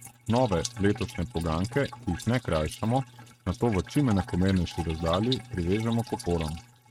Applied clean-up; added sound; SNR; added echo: neural mask model RNNoise.